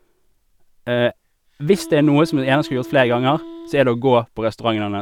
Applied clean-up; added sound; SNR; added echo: none; Wind instrument, woodwind instrument; 16 dB; none.